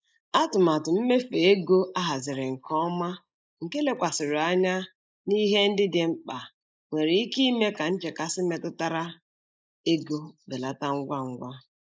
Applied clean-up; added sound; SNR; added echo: neural mask model Resemble Enhance denoiser.